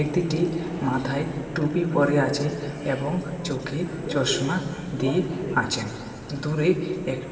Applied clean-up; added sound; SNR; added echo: none; Subway, metro, underground; 11 dB; reverberation time 2.7 s.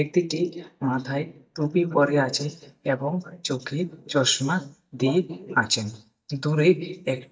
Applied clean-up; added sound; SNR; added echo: neural mask model DeepFilterNet 3.